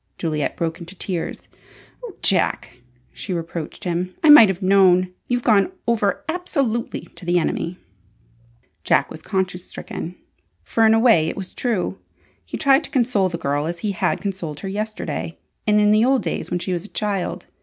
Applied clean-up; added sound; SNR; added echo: none; none; none; none.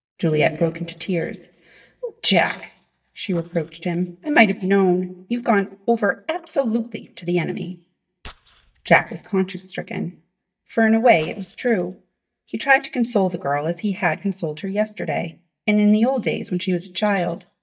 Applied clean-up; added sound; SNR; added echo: neural mask model DeepFilterNet 3.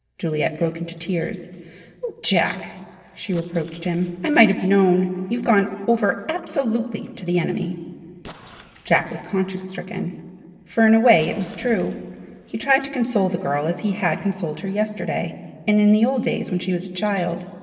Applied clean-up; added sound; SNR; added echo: neural separator model SepFormer DNS4.